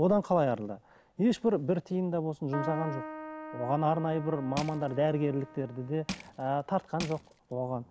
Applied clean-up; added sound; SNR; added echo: none; Keyboard (musical) + Crushing; 11 dB; none.